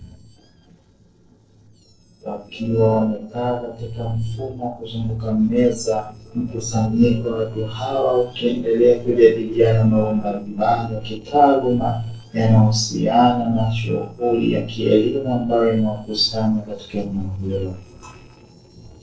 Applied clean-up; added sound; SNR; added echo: neural separator model SepFormer DNS4.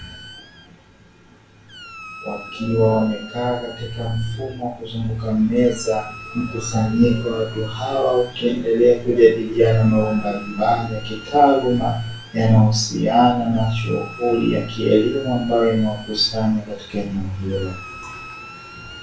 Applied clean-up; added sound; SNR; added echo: none; Squeak; 20 dB; reverberation time 0.3 s.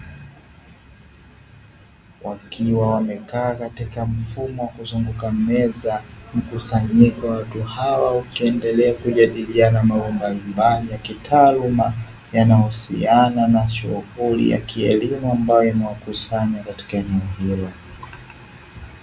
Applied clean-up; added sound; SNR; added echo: none; none; none; none.